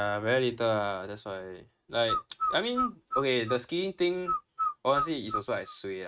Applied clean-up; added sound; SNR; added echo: neural mask model RNNoise.